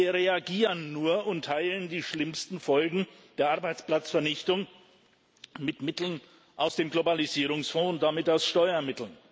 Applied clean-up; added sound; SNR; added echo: none; none; none; none.